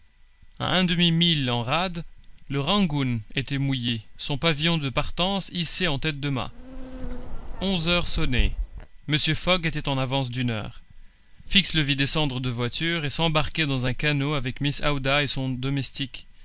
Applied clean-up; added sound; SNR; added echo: none; Insect; 2 dB; none.